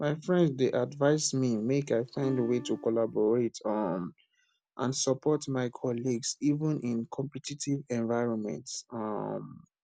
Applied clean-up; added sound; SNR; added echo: none; Acoustic guitar; 13 dB; none.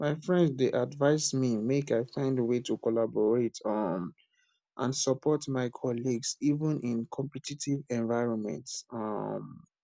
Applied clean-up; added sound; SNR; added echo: none; none; none; none.